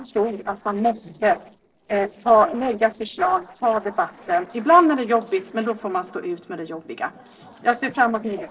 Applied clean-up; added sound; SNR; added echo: neural separator model SepFormer DNS4.